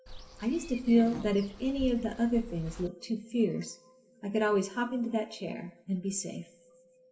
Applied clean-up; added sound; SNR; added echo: none; Walk, footsteps / Insect; 13 dB; reverberation time 0.7 s.